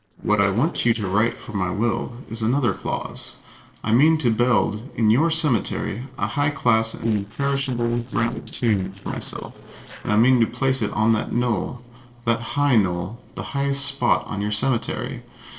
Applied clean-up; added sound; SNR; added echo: neural separator model SepFormer DNS4.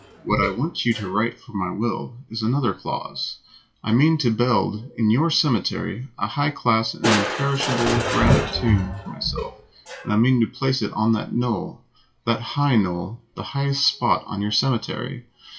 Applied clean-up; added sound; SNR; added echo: classical method WPE with log-MMSE.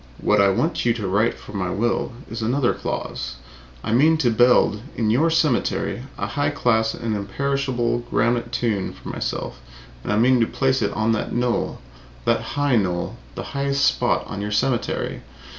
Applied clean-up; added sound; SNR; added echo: none; none; none; none.